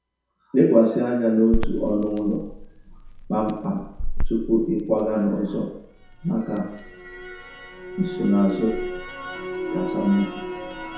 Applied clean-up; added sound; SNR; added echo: none; Crackle; 6 dB; reverberation time 0.7 s.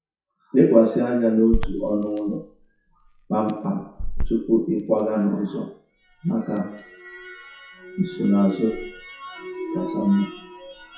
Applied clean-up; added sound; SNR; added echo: classical method WPE with log-MMSE.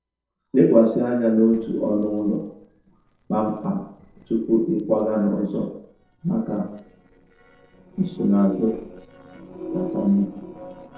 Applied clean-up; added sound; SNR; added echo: neural separator model SepFormer DNS4.